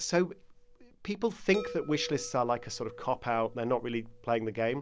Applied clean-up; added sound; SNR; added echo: none; Chime; 17 dB; none.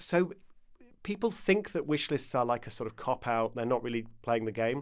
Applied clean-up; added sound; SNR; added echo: none; none; none; none.